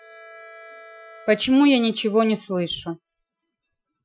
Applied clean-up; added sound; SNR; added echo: classical method Wiener filter.